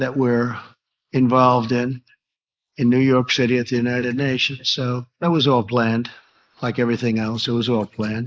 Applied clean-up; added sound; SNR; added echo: neural mask model Resemble Enhance denoiser.